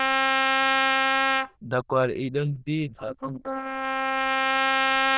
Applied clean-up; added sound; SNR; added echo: neural diffusion model UNIVERSE++.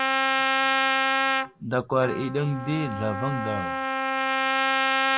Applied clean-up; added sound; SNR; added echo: none; Trumpet; -5 dB; none.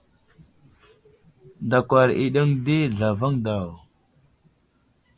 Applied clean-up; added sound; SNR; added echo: none; none; none; none.